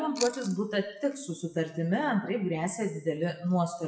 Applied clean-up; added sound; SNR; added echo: classical method WPE with log-MMSE.